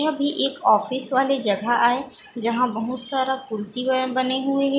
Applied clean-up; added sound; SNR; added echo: none; none; none; none.